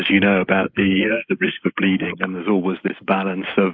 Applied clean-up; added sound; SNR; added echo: neural mask model Resemble Enhance denoiser.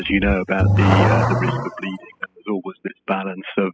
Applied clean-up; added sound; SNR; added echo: classical method spectral subtraction.